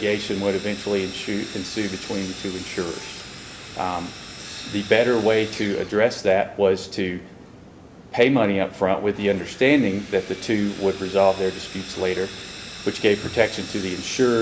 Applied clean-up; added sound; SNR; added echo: none; Sawing; 16 dB; reverberation time 0.9 s.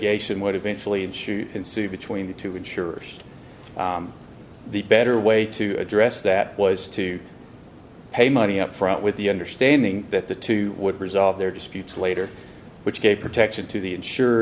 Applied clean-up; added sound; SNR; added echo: none; none; none; none.